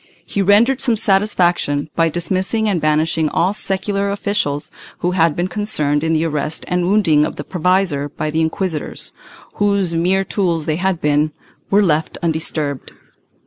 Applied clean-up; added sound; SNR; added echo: none; none; none; none.